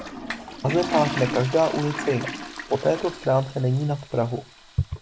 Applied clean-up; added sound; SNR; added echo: none; Toilet flush; 9 dB; none.